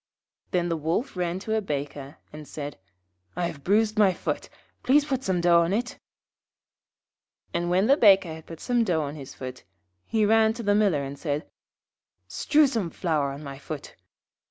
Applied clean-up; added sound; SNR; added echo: none; none; none; none.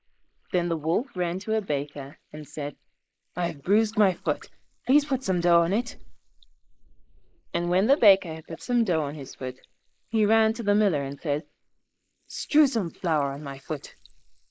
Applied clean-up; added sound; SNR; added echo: neural mask model Resemble Enhance denoiser.